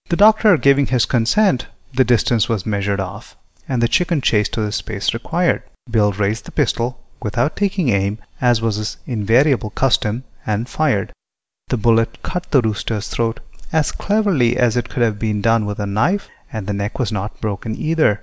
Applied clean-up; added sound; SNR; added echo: none; none; none; none.